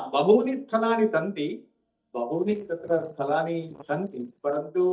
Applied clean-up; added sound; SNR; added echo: neural mask model DeepFilterNet 3.